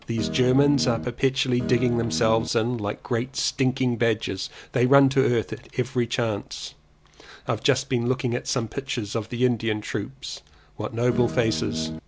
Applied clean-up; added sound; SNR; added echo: none; Guitar; 6 dB; none.